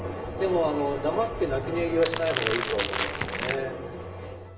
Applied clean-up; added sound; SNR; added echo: none; Crackle; 3 dB; reverberation time 0.8 s.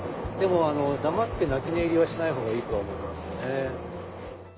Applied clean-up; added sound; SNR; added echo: none; none; none; none.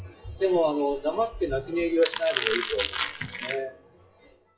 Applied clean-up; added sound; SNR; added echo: classical method WPE with log-MMSE.